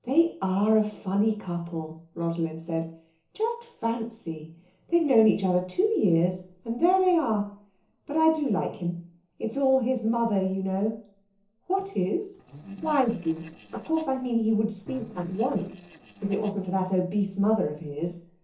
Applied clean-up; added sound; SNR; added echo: neural separator model SepFormer DNS4.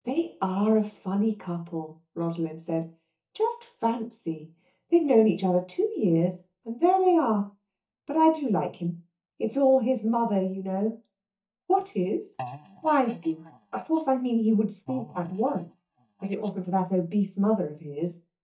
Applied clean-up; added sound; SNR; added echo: neural mask model DeepFilterNet 3.